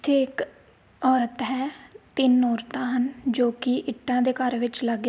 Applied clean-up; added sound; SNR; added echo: none; none; none; none.